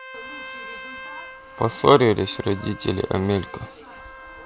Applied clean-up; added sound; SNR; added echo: none; Trumpet; 16 dB; none.